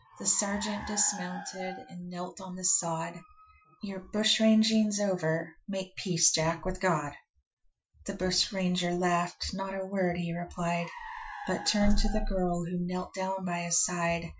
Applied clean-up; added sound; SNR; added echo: classical method Wiener filter.